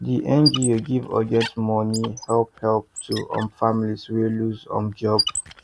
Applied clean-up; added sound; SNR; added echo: none; Squeak; 10 dB; none.